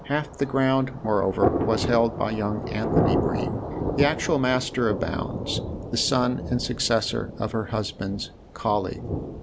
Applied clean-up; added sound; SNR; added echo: none; Thunder; 4 dB; none.